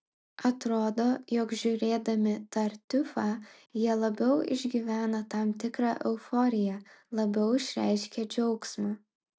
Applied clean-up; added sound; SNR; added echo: none; none; none; none.